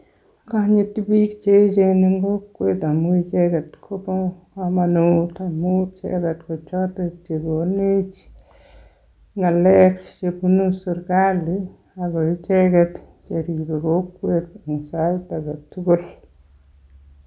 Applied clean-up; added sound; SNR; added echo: none; none; none; none.